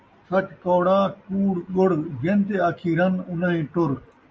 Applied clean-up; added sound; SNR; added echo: none; none; none; none.